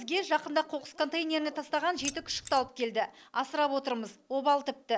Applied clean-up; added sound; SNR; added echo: none; Keys jangling; 12 dB; none.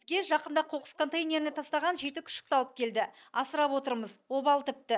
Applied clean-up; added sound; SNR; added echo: neural mask model DeepFilterNet 3.